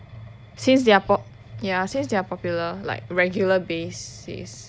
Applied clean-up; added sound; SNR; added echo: none; Mechanisms; 17 dB; none.